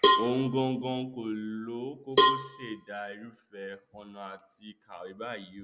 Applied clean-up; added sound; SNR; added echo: none; Cowbell; -5 dB; none.